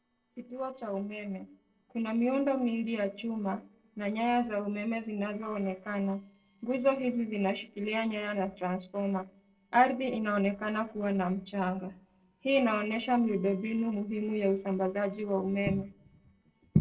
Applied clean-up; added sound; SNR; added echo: neural separator model SepFormer DNS4.